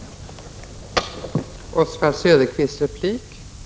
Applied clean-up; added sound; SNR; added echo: none; none; none; none.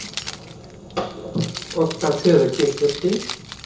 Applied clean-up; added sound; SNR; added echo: none; Keys jangling; 12 dB; reverberation time 0.6 s.